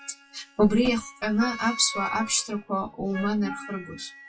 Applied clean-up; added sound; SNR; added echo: classical method WPE with log-MMSE.